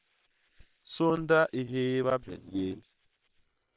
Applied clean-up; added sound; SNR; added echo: neural separator model SepFormer WHAM!.